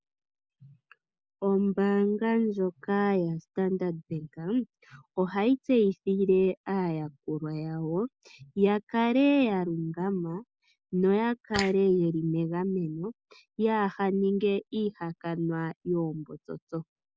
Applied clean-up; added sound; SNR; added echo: neural mask model Resemble Enhance denoiser.